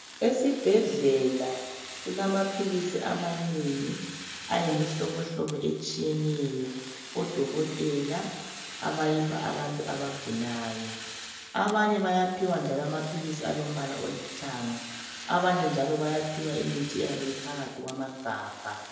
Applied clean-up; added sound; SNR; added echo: none; Fire; 13 dB; reverberation time 0.9 s.